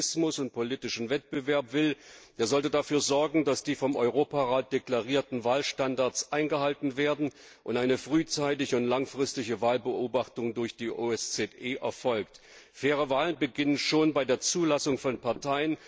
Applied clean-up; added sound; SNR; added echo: neural mask model DeepFilterNet 3.